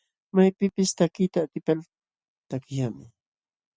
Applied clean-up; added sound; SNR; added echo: none; none; none; none.